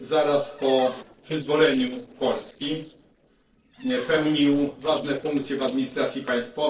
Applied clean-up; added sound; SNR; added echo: neural separator model SepFormer DNS4.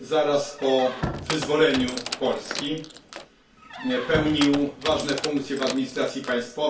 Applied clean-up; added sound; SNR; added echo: none; Squeak; 9 dB; reverberation time 0.3 s.